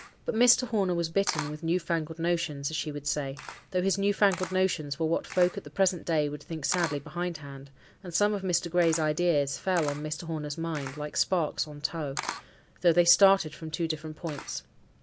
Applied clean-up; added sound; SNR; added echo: none; Camera; 16 dB; none.